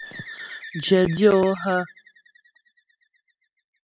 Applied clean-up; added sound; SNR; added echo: classical method spectral subtraction.